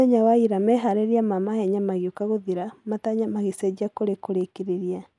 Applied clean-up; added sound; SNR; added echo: none; none; none; none.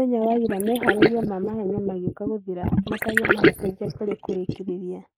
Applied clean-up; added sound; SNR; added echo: neural mask model Resemble Enhance denoiser.